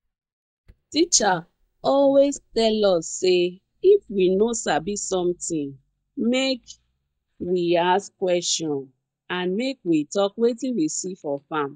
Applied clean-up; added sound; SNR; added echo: neural mask model DeepFilterNet 3.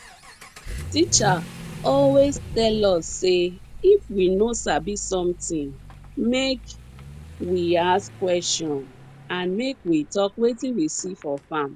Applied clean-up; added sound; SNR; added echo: none; Accelerating, revving, vroom / Vehicle; 14 dB; none.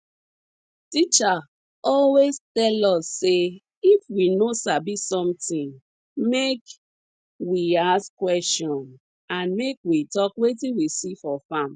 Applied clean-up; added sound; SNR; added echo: none; none; none; none.